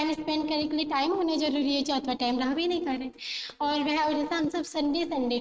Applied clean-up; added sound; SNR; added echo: neural mask model RNNoise.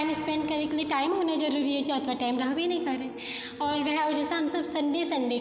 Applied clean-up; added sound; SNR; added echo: none; none; none; none.